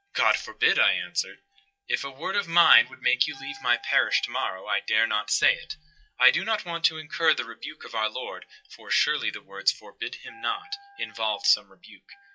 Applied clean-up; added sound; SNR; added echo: classical method WPE with log-MMSE.